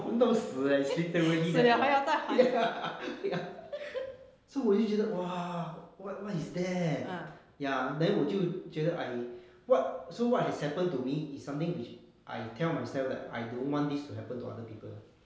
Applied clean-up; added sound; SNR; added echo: none; none; none; none.